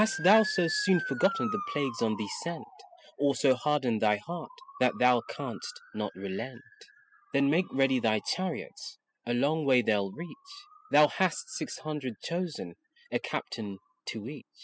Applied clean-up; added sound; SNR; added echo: classical method spectral subtraction.